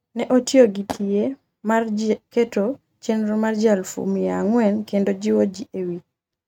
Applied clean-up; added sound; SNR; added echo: neural mask model RNNoise.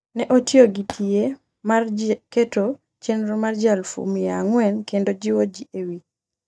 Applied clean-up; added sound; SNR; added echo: neural mask model DeepFilterNet 3.